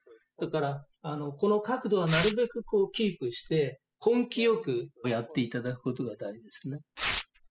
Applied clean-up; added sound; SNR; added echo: classical method spectral subtraction.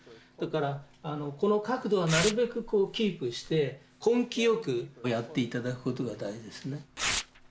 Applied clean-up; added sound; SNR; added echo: none; Tearing; 11 dB; none.